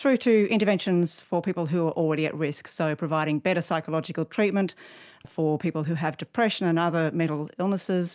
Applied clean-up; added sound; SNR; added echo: none; none; none; none.